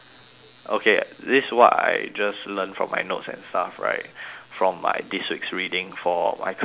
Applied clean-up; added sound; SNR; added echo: none; none; none; none.